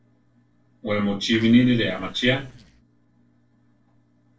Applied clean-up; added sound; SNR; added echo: neural separator model SepFormer DNS4.